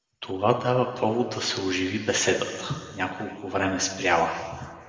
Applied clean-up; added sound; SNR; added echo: none; none; none; reverberation time 2.0 s.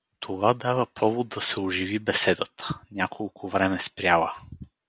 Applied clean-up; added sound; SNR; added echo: none; none; none; none.